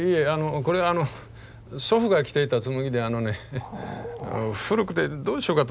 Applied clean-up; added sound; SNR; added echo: none; none; none; none.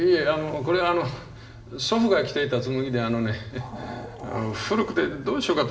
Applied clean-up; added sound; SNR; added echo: none; none; none; reverberation time 0.9 s.